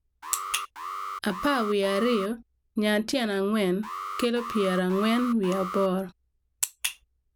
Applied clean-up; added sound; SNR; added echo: none; Alarm; 10 dB; none.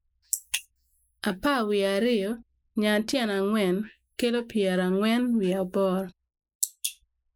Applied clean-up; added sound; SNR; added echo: neural mask model Resemble Enhance denoiser.